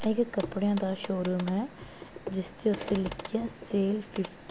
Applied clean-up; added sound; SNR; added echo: none; Clock; 13 dB; none.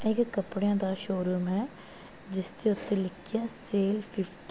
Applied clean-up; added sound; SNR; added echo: none; none; none; none.